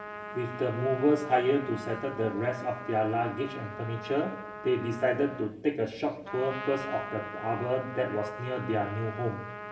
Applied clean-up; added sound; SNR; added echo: none; Trumpet; 11 dB; reverberation time 0.7 s.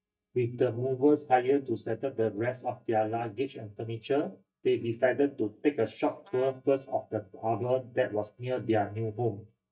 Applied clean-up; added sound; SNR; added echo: neural mask model DeepFilterNet 3.